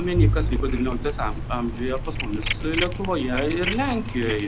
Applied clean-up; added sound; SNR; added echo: none; Bowed string instrument + Cat; -1 dB; none.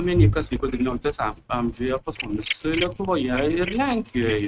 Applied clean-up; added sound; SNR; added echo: neural mask model RNNoise.